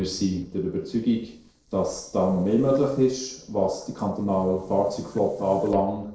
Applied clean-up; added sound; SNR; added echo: neural separator model SepFormer DNS4.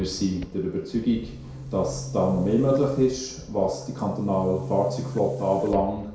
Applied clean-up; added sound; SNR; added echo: none; Boom; 11 dB; reverberation time 0.6 s.